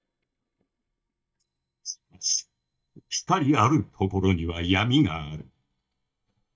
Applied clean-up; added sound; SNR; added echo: neural mask model DeepFilterNet 3.